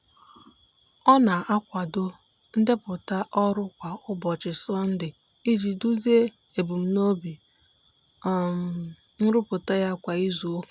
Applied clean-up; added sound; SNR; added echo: none; none; none; none.